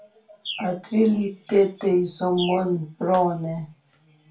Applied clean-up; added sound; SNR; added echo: none; Bird; 17 dB; reverberation time 0.3 s.